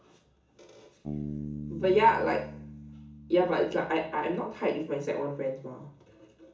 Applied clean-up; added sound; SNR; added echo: none; Bass guitar; 13 dB; reverberation time 0.7 s.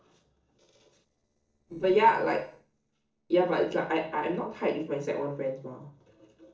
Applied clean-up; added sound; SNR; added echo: neural separator model SepFormer DNS4.